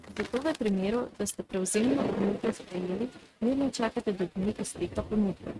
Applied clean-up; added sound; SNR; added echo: neural mask model RNNoise.